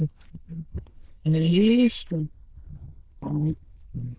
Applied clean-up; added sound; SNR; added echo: neural diffusion model UNIVERSE++.